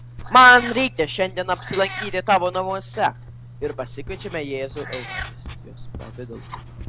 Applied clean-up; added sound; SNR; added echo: none; Meow + Writing; 14 dB; none.